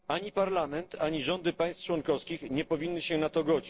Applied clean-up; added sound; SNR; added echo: neural separator model SepFormer DNS4.